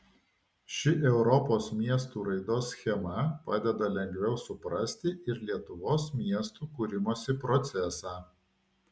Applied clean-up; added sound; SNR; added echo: none; none; none; none.